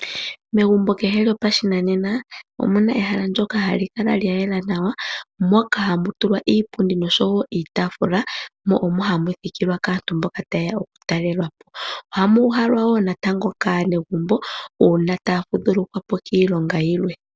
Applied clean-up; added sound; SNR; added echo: none; none; none; none.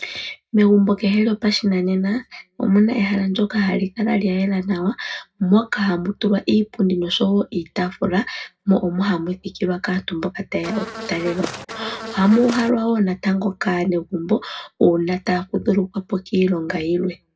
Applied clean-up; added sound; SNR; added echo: none; Buzz; 10 dB; reverberation time 0.2 s.